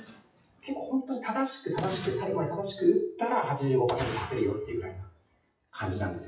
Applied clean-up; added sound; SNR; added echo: classical method WPE with log-MMSE.